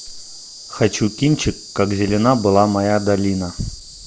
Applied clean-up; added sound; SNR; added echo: none; Insect; 18 dB; none.